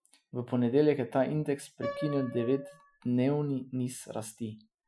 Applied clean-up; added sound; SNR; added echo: classical method Wiener filter.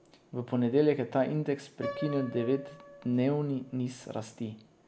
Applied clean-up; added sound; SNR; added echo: none; Piano; 15 dB; none.